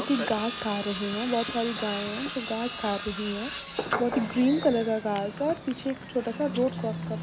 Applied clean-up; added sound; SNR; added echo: none; Tools; 7 dB; none.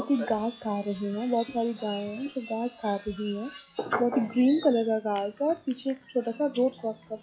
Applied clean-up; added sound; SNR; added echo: classical method log-MMSE.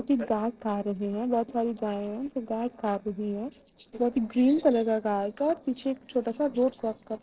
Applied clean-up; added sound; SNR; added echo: neural separator model SepFormer DNS4.